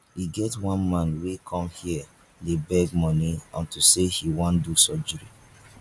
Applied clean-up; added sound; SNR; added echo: none; none; none; none.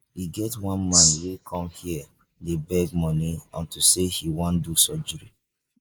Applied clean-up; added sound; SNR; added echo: neural mask model Resemble Enhance denoiser.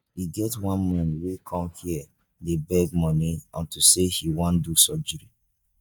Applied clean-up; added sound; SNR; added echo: neural mask model DeepFilterNet 3.